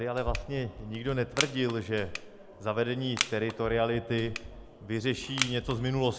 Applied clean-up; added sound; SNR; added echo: none; Crushing; 8 dB; none.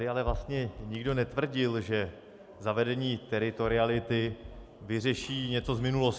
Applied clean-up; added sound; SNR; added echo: none; none; none; none.